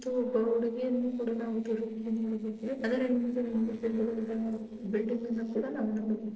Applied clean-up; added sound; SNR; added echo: neural separator model SepFormer DNS4.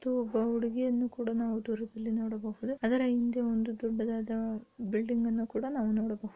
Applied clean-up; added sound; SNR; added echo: none; none; none; none.